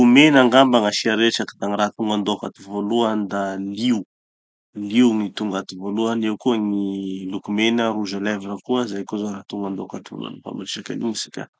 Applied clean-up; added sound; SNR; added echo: none; none; none; none.